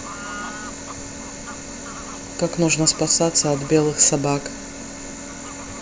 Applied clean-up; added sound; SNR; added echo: none; Bird / Fowl; 17 dB; none.